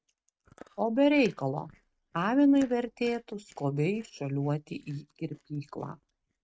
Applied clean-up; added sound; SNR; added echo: neural mask model RNNoise.